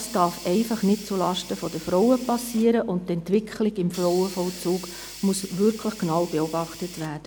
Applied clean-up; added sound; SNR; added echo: none; Hiss; 17 dB; none.